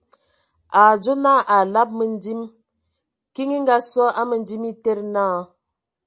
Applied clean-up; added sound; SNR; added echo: none; none; none; none.